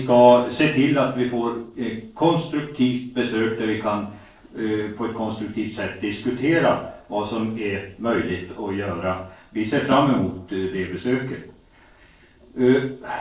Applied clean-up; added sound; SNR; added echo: neural separator model SepFormer DNS4.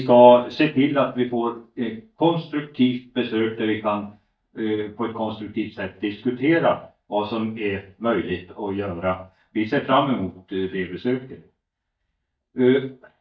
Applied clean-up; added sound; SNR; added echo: neural mask model DeepFilterNet 3.